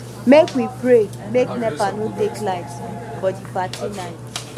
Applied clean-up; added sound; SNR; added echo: none; Burping, eructation; 10 dB; none.